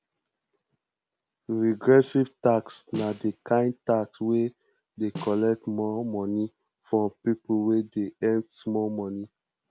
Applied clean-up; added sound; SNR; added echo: none; Snare drum; 18 dB; none.